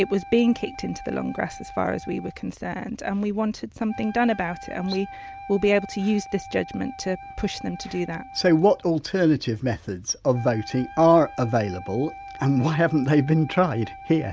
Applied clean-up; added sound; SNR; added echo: none; Wind instrument, woodwind instrument; 17 dB; none.